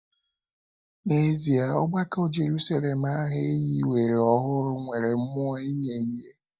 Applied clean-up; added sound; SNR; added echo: neural mask model DeepFilterNet 3.